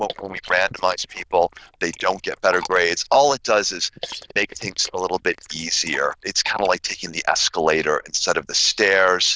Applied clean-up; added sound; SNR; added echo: neural diffusion model UNIVERSE++.